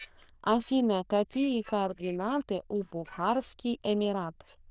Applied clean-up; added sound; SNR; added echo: neural diffusion model UNIVERSE++.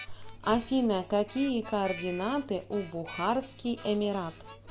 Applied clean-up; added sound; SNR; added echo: none; Harmonica; 17 dB; none.